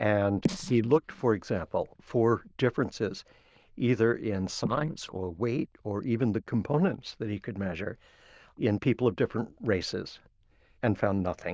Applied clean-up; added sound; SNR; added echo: neural diffusion model UNIVERSE++.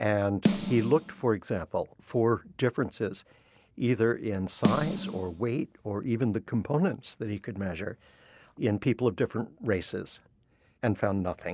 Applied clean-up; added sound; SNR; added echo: none; Snare drum; 4 dB; none.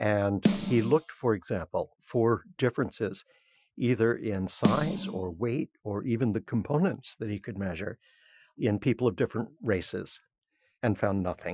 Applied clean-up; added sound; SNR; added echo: classical method Wiener filter.